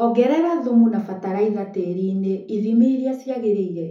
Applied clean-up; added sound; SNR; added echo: none; none; none; reverberation time 0.6 s.